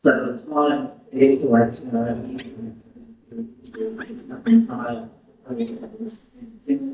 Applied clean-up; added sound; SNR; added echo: neural mask model DeepFilterNet 3.